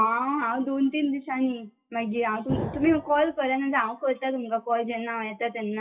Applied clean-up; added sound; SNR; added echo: classical method WPE with log-MMSE.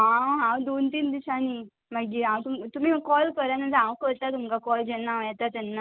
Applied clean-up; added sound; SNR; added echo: none; none; none; none.